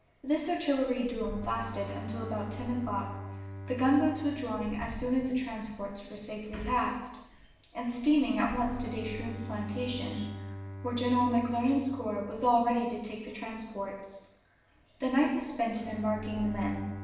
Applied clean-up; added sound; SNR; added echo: none; Bowed string instrument; 13 dB; reverberation time 0.9 s.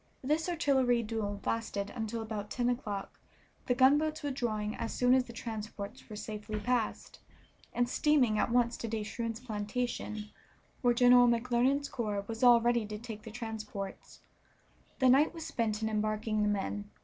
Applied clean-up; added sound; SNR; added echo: none; none; none; none.